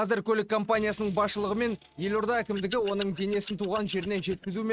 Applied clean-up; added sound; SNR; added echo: neural mask model RNNoise.